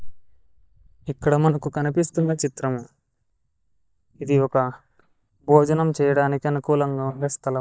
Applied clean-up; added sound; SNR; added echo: neural mask model DeepFilterNet 3.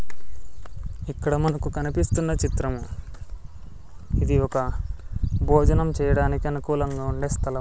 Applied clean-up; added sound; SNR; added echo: none; none; none; none.